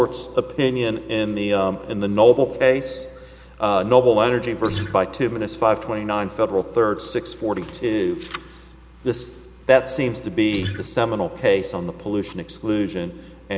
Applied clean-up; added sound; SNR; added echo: none; Acoustic guitar; 7 dB; none.